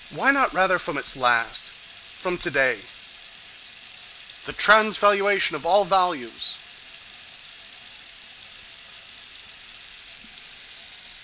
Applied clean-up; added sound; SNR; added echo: none; Water tap, faucet / Liquid; 14 dB; none.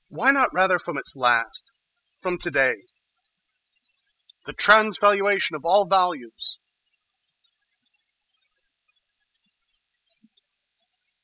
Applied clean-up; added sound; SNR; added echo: classical method spectral subtraction.